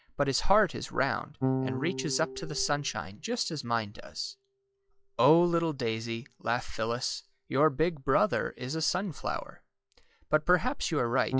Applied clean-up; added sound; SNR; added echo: classical method log-MMSE.